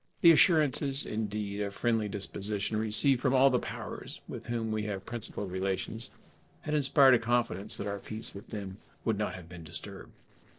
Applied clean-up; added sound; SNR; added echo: neural separator model SepFormer DNS4.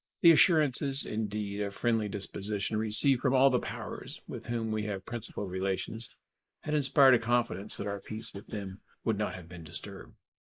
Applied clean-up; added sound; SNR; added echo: neural mask model Resemble Enhance denoiser.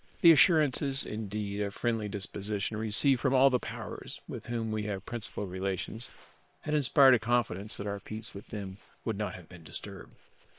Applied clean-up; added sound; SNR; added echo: neural separator model SepFormer WHAM!.